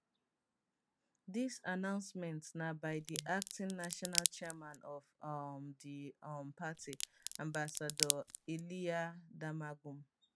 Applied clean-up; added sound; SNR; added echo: none; Crack; -4 dB; none.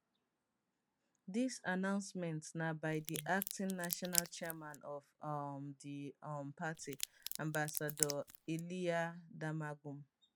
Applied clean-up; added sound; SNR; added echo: neural mask model Resemble Enhance denoiser.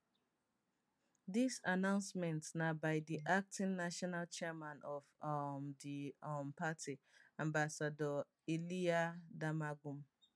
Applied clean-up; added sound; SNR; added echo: none; none; none; none.